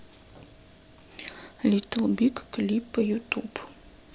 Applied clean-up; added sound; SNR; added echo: none; none; none; none.